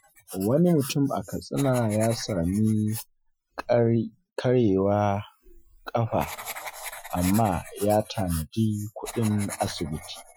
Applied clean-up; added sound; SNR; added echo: classical method Wiener filter.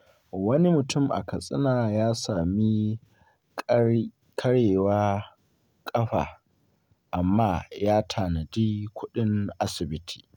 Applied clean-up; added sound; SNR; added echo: none; none; none; none.